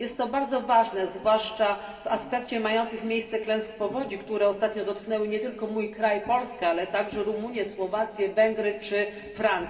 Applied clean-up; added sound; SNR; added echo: none; none; none; reverberation time 2.3 s.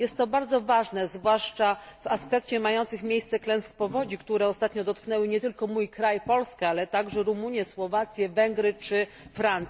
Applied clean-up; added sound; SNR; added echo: none; none; none; none.